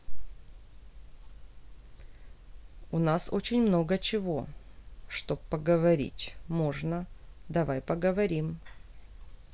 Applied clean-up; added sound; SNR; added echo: none; none; none; none.